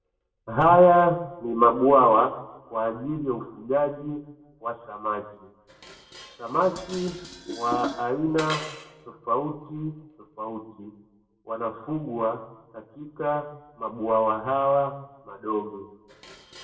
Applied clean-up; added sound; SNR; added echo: none; Dishes, pots, and pans; 19 dB; reverberation time 0.7 s.